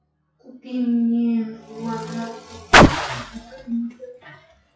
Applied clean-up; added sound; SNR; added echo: classical method WPE with log-MMSE.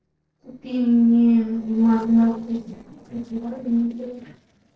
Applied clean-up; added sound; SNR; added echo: neural separator model SepFormer DNS4.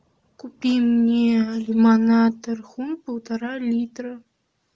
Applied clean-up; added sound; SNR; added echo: none; none; none; none.